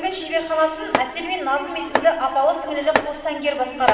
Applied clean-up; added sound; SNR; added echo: none; Domestic sounds, home sounds; 6 dB; reverberation time 2.3 s.